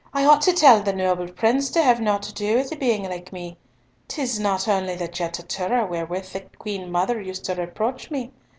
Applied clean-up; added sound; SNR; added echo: none; none; none; none.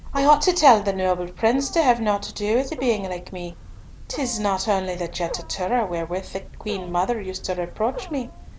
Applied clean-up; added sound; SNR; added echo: none; Wild animals; 14 dB; none.